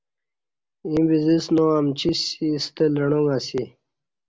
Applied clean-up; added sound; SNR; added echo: none; none; none; none.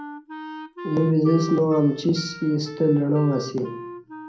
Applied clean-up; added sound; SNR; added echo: none; Wind instrument, woodwind instrument; 14 dB; reverberation time 0.6 s.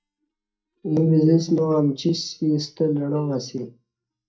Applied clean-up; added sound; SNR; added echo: neural mask model DeepFilterNet 3.